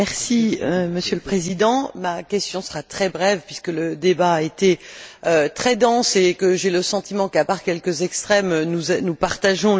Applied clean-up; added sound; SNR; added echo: none; none; none; none.